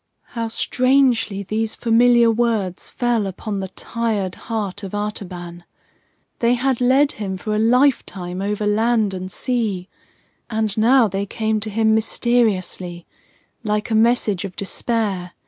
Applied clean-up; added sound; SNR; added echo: none; none; none; none.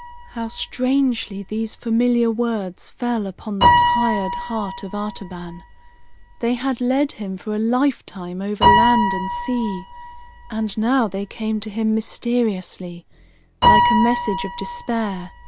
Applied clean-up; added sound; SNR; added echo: none; Piano; 1 dB; none.